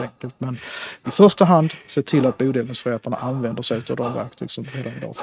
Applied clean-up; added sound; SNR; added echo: neural mask model RNNoise.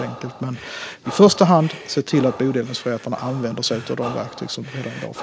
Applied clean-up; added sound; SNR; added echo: none; Breathing; 15 dB; none.